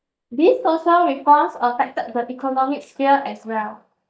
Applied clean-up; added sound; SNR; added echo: neural mask model DeepFilterNet 3.